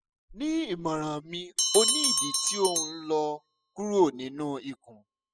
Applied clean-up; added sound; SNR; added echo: classical method spectral subtraction.